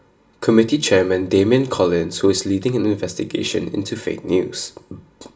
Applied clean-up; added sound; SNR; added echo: none; none; none; reverberation time 0.2 s.